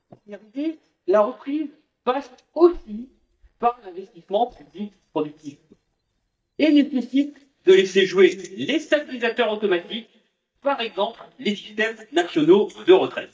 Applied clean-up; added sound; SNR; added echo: neural mask model DeepFilterNet 3.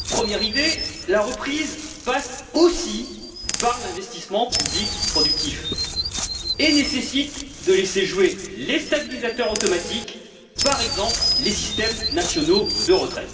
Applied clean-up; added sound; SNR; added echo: none; Chirp, tweet; 4 dB; reverberation time 2.2 s.